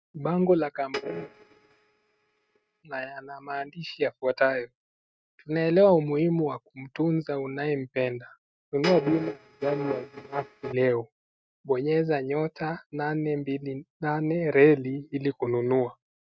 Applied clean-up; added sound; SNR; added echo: neural mask model RNNoise.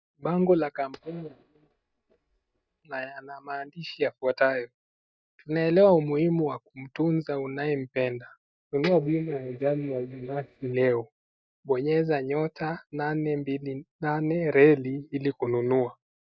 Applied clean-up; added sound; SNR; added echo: neural mask model DeepFilterNet 3.